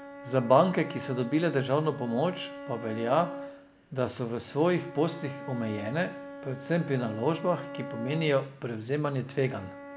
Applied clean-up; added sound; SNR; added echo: none; Bowed string instrument; 13 dB; none.